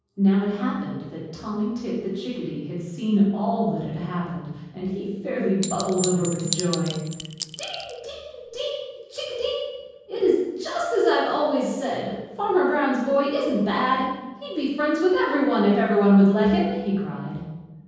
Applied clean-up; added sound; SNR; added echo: none; Chink, clink; 10 dB; reverberation time 1.3 s.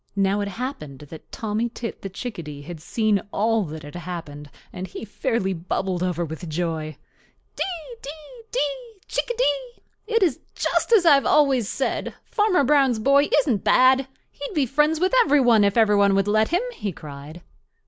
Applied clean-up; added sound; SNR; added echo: none; none; none; none.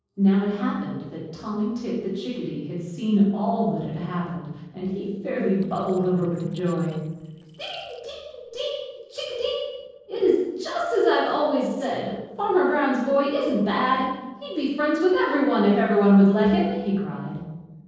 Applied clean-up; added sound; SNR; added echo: neural separator model SepFormer DNS4.